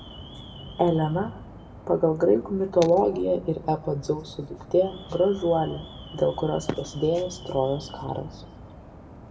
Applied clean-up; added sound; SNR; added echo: none; Alarm; 16 dB; reverberation time 0.6 s.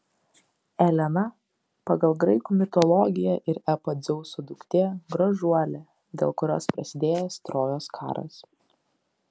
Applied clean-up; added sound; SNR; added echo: none; none; none; none.